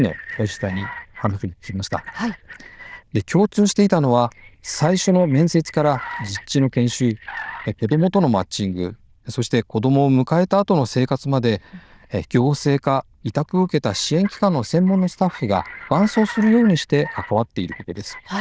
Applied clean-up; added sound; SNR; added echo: neural diffusion model UNIVERSE++.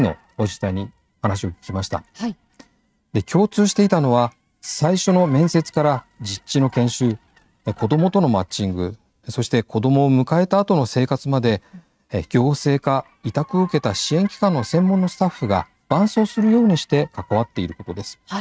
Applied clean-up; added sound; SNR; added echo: neural mask model RNNoise.